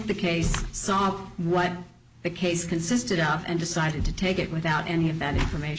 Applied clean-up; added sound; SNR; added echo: none; none; none; none.